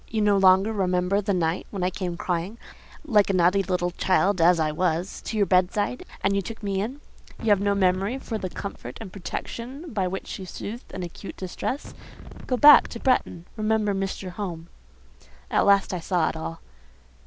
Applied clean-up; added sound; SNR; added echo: none; Wind; 14 dB; none.